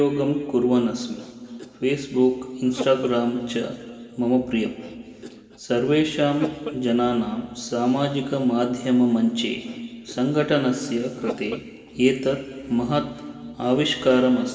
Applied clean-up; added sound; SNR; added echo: none; Cough; 16 dB; reverberation time 2.2 s.